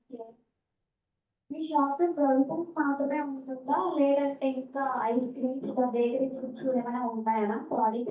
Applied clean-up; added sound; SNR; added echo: neural mask model DeepFilterNet 3.